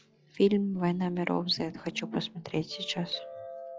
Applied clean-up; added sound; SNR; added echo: classical method log-MMSE.